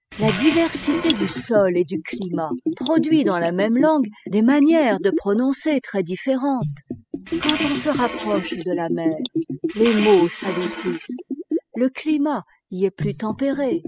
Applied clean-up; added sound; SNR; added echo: classical method spectral subtraction.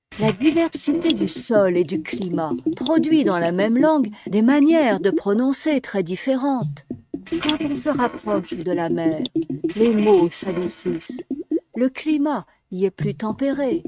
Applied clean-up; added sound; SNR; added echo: neural mask model RNNoise.